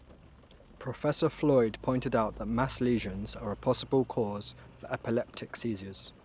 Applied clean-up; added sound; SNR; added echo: none; Rain; 19 dB; none.